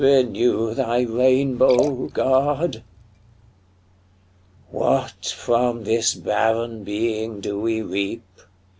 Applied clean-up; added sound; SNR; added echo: none; Liquid; 11 dB; none.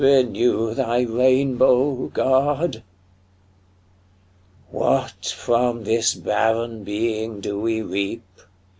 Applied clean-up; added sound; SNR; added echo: none; none; none; none.